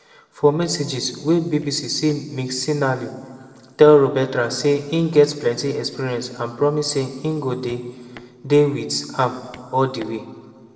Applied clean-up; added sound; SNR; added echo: neural separator model SepFormer DNS4.